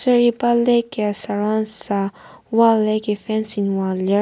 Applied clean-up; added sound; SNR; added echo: none; none; none; none.